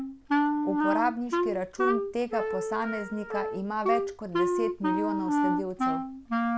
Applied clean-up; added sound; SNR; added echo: none; Wind instrument, woodwind instrument; -4 dB; none.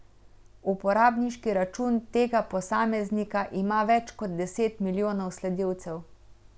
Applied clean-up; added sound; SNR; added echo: none; none; none; none.